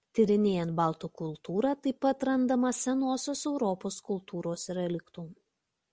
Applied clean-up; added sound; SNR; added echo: none; none; none; none.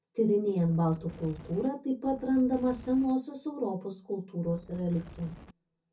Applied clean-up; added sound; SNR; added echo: none; Wind; 19 dB; reverberation time 0.3 s.